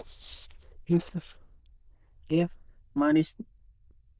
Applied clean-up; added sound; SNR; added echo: neural diffusion model UNIVERSE++.